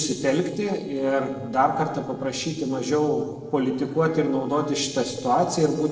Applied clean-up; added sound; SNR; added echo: neural separator model SepFormer DNS4.